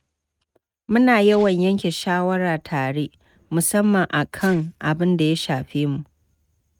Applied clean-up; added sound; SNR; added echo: neural mask model RNNoise.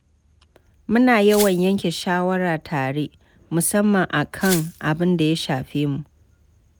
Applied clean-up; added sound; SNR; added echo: none; Glass; 13 dB; none.